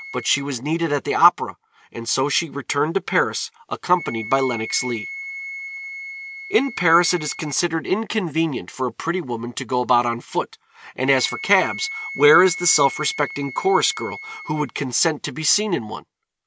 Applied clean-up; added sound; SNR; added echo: none; Wind instrument, woodwind instrument; 14 dB; none.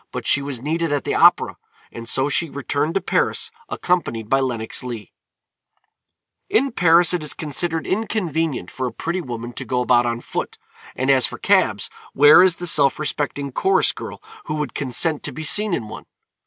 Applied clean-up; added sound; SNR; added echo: none; none; none; none.